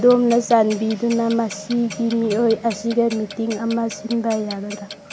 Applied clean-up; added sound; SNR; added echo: none; Clock; 15 dB; none.